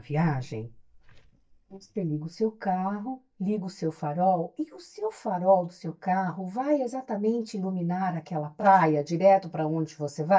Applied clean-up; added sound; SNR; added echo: neural mask model DeepFilterNet 3.